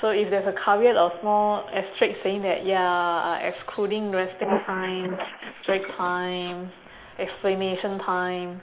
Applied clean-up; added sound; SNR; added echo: neural mask model Resemble Enhance denoiser.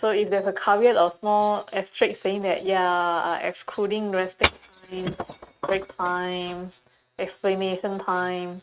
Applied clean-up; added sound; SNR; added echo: neural mask model RNNoise.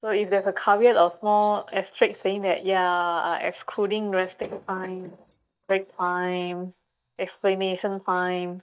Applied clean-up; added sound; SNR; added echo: neural mask model DeepFilterNet 3.